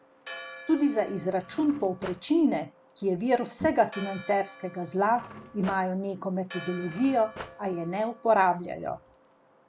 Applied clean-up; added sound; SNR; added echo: none; Cutlery, silverware / Drawer open or close + Church bell; 18 dB; none.